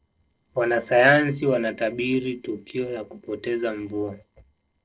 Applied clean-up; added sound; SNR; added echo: neural separator model SepFormer DNS4.